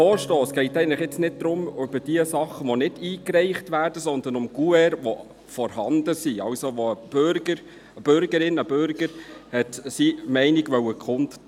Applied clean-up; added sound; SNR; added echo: none; Organ; 16 dB; none.